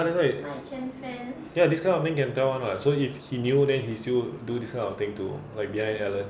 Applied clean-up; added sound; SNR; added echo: none; none; none; none.